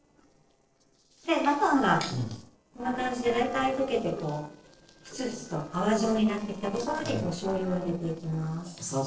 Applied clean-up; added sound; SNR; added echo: neural separator model SepFormer DNS4.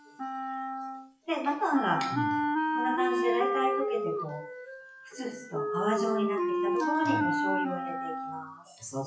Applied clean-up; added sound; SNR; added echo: classical method WPE with log-MMSE.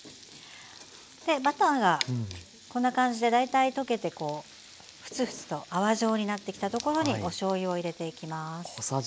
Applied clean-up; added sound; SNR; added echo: none; none; none; none.